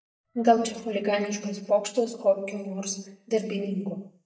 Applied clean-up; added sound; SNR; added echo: neural mask model DeepFilterNet 3.